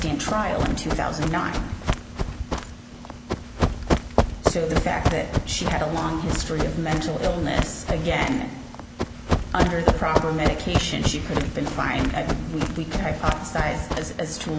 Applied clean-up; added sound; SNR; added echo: none; Run; 0 dB; none.